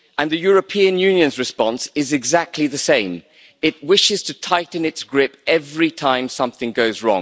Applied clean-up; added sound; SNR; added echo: none; none; none; none.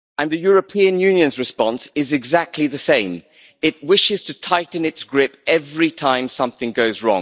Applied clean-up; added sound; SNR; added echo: neural mask model DeepFilterNet 3.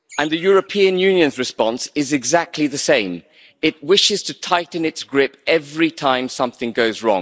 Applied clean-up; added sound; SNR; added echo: neural mask model Resemble Enhance denoiser.